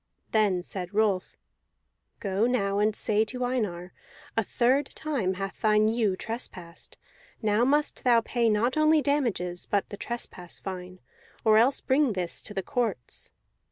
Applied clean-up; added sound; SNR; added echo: none; none; none; none.